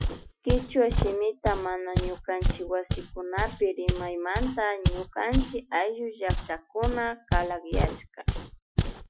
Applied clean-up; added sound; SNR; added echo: classical method Wiener filter.